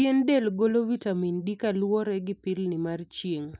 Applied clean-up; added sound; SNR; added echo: none; none; none; none.